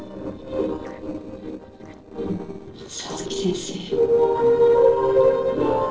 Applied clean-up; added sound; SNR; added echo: neural separator model SepFormer DNS4.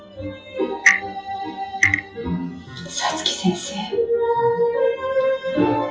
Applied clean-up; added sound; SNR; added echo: classical method WPE with log-MMSE.